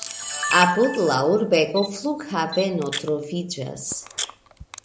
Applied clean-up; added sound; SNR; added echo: none; Camera; 9 dB; none.